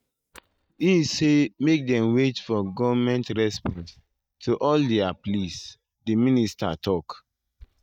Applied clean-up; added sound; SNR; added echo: neural mask model DeepFilterNet 3.